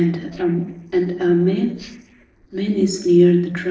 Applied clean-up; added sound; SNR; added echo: neural separator model SepFormer DNS4.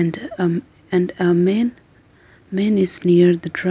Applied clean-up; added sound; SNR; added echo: none; none; none; none.